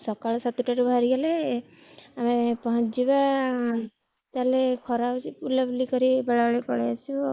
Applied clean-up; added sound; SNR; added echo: neural mask model Resemble Enhance denoiser.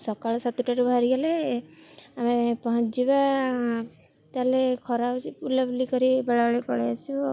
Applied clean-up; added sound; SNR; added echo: none; none; none; none.